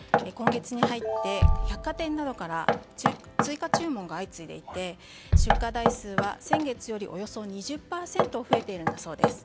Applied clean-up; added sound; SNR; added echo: none; Bass drum + Knock; -5 dB; none.